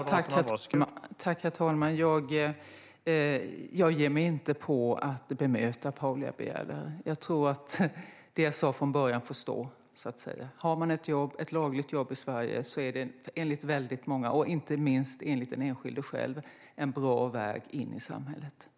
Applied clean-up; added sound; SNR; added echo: none; none; none; none.